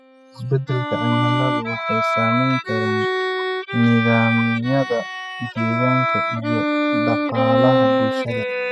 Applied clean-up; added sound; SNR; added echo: classical method spectral subtraction.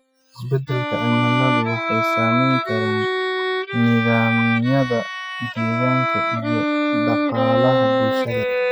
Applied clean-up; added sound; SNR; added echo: classical method Wiener filter.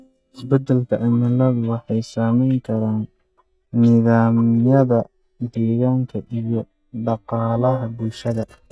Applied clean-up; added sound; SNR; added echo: neural mask model DeepFilterNet 3.